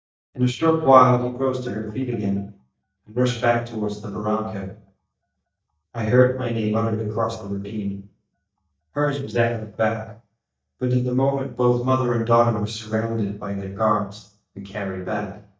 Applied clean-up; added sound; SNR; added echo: neural mask model DeepFilterNet 3.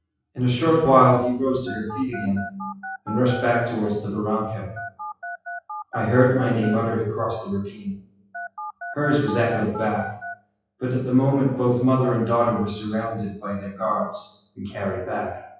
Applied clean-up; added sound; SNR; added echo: classical method WPE with log-MMSE.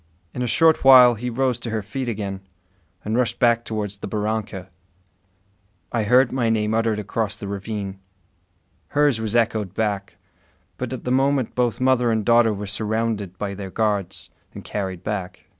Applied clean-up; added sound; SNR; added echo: none; none; none; none.